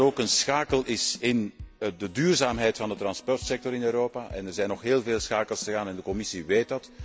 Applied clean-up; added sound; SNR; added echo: none; Keyboard (musical); 20 dB; none.